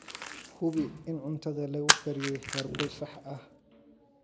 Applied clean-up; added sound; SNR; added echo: none; Splash, splatter; 0 dB; none.